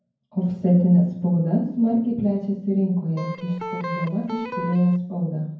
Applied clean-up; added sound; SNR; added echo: none; Electric guitar; 10 dB; reverberation time 0.9 s.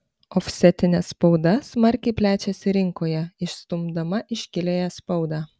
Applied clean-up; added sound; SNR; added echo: none; none; none; none.